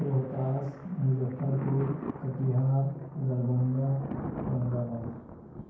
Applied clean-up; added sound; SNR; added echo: none; Thunder; 11 dB; reverberation time 0.9 s.